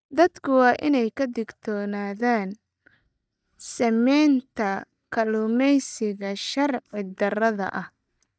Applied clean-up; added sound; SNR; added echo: neural mask model DeepFilterNet 3.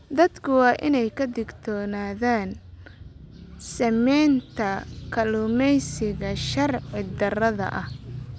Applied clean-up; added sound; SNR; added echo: none; none; none; none.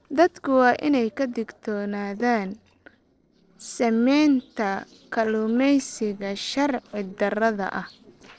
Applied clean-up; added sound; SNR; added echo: neural separator model SepFormer DNS4.